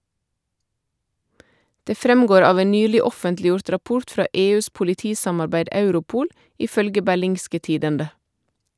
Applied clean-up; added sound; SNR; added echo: none; none; none; none.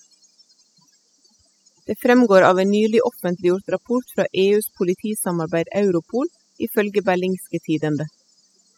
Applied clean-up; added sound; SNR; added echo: classical method spectral subtraction.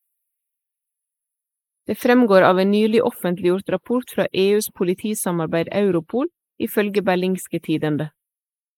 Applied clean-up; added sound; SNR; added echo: neural mask model Resemble Enhance denoiser.